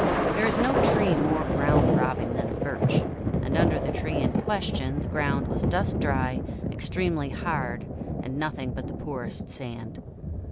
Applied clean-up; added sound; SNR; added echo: none; Thunder; -4 dB; none.